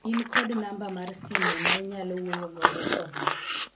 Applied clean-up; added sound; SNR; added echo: none; Chewing, mastication; -4 dB; reverberation time 0.3 s.